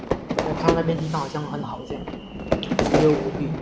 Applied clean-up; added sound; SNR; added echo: none; Fire / Fireworks; 0 dB; none.